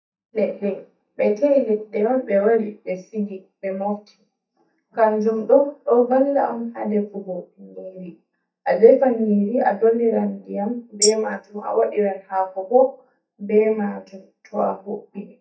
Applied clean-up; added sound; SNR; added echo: neural mask model DeepFilterNet 3.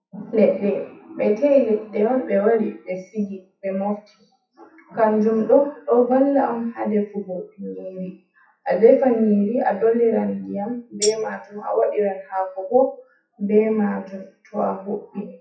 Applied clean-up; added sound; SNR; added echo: classical method WPE with log-MMSE.